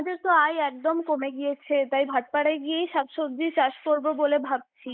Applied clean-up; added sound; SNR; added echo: neural mask model Resemble Enhance denoiser.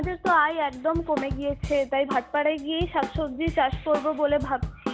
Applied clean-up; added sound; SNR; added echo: none; Drum kit; 9 dB; none.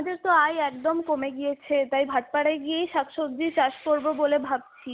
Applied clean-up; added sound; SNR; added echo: none; none; none; none.